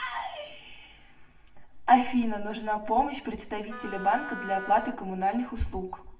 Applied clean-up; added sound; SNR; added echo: none; Wind instrument, woodwind instrument; 11 dB; reverberation time 0.7 s.